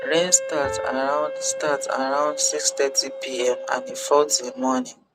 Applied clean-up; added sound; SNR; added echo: none; Wind instrument, woodwind instrument + Piano; 9 dB; none.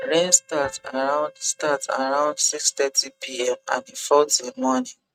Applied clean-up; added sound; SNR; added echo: neural mask model RNNoise.